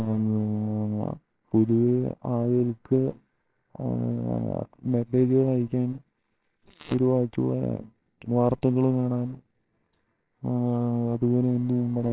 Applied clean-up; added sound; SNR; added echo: neural separator model SepFormer WHAMR!.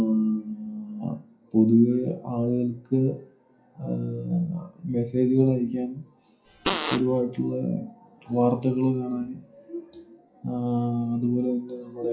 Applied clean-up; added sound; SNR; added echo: classical method WPE with log-MMSE.